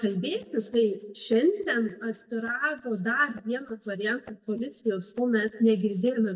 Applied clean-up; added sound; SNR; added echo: neural mask model DeepFilterNet 3.